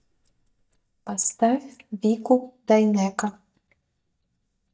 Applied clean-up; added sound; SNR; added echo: neural mask model DeepFilterNet 3.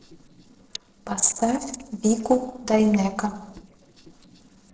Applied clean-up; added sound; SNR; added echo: neural separator model SepFormer DNS4.